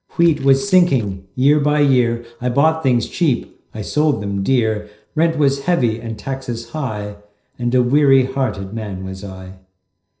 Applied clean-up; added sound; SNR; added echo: neural separator model SepFormer DNS4.